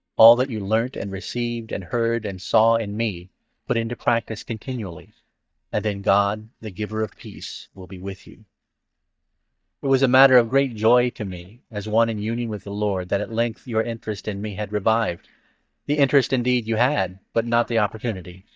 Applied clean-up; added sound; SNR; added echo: neural mask model DeepFilterNet 3.